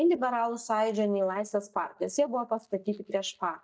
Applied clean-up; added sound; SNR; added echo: neural mask model DeepFilterNet 3.